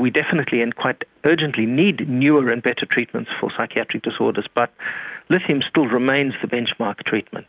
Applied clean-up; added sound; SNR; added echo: none; none; none; none.